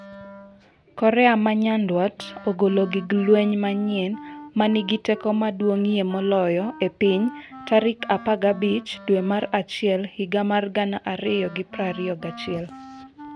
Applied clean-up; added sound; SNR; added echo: none; Wind instrument, woodwind instrument; 19 dB; none.